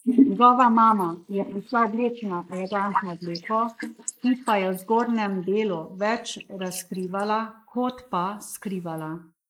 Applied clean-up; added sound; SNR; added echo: neural mask model Resemble Enhance denoiser.